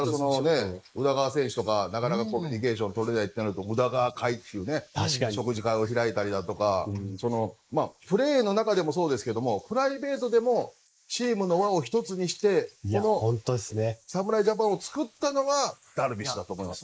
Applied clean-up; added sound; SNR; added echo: neural mask model Resemble Enhance denoiser.